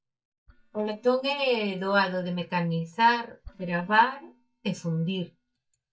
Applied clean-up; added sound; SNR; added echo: neural mask model DeepFilterNet 3.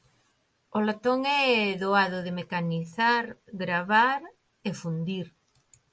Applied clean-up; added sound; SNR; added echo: none; none; none; none.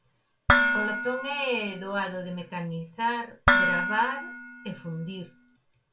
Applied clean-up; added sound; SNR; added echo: none; Dishes, pots, and pans; -5 dB; reverberation time 0.3 s.